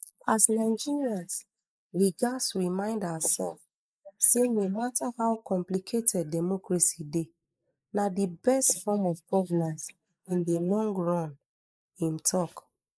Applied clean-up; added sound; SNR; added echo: neural mask model Resemble Enhance denoiser.